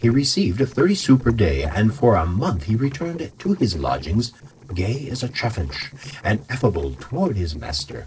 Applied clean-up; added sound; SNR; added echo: neural separator model SepFormer DNS4.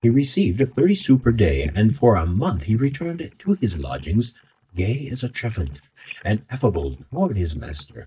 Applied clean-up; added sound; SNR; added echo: neural mask model DeepFilterNet 3.